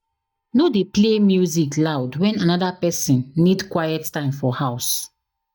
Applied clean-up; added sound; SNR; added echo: neural mask model DeepFilterNet 3.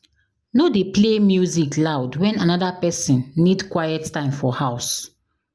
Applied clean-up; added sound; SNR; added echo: none; none; none; none.